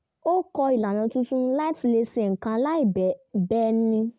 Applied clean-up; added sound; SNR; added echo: none; none; none; none.